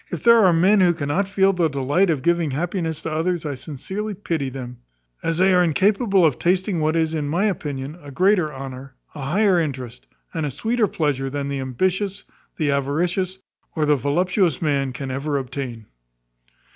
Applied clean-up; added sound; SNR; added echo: none; none; none; none.